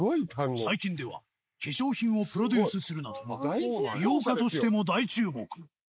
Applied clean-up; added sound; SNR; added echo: neural mask model Resemble Enhance denoiser.